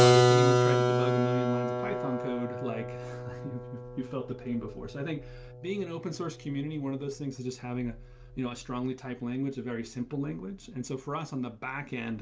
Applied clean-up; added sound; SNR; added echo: none; Keyboard (musical); -5 dB; none.